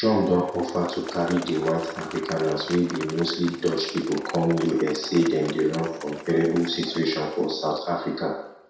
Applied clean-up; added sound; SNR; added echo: none; Applause / Crowd; 15 dB; reverberation time 0.7 s.